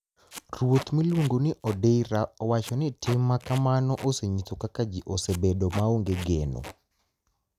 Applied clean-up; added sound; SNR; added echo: none; Packing tape, duct tape; 18 dB; none.